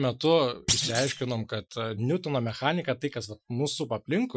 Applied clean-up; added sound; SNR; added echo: classical method Wiener filter.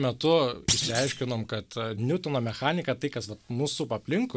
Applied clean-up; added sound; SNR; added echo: none; Thump, thud; 4 dB; none.